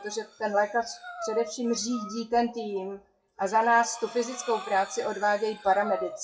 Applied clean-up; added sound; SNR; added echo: classical method WPE with log-MMSE.